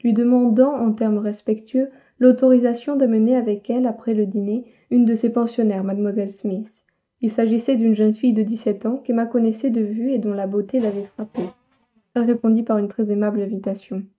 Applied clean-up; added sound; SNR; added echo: neural mask model RNNoise.